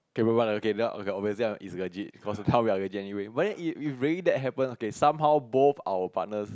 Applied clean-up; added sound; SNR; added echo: none; none; none; none.